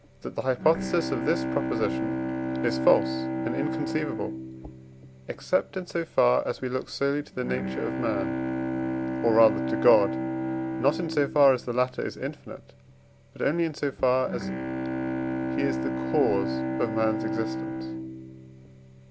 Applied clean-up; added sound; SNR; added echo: none; Bowed string instrument; 3 dB; none.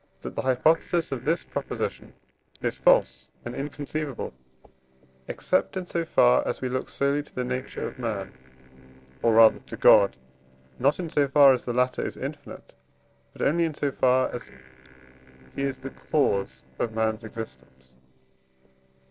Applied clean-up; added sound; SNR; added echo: neural separator model SepFormer DNS4.